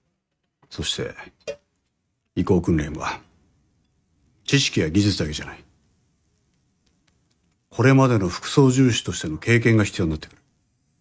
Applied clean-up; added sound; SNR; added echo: neural mask model RNNoise.